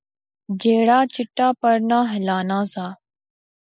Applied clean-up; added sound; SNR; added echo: neural mask model Resemble Enhance denoiser.